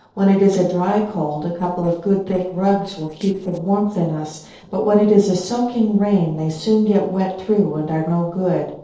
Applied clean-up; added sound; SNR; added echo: neural separator model SepFormer DNS4.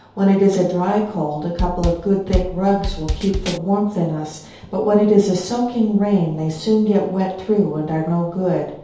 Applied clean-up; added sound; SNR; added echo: none; Drum kit; 5 dB; reverberation time 0.8 s.